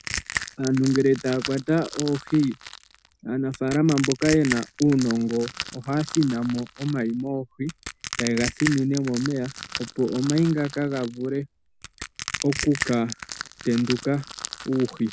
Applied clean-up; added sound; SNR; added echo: none; Crushing; 11 dB; none.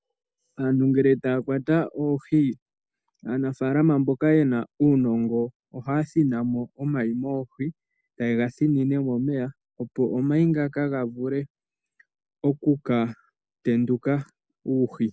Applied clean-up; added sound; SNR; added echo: none; none; none; none.